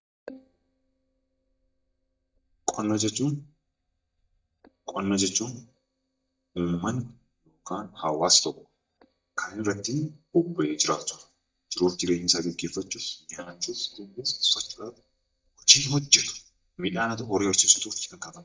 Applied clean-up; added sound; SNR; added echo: neural mask model DeepFilterNet 3.